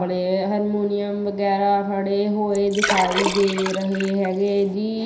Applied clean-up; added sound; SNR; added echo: none; Liquid; 6 dB; reverberation time 0.5 s.